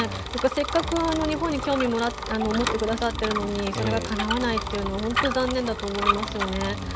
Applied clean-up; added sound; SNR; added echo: none; Bicycle; 4 dB; none.